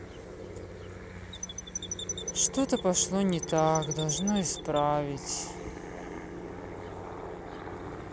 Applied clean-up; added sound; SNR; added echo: none; Chirp, tweet; 9 dB; none.